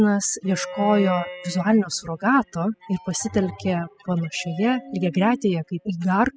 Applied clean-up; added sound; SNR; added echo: classical method spectral subtraction.